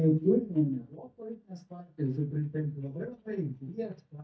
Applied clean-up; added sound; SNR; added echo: neural mask model DeepFilterNet 3.